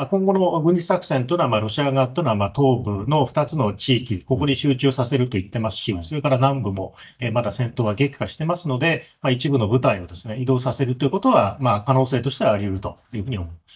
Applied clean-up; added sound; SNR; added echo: neural mask model DeepFilterNet 3.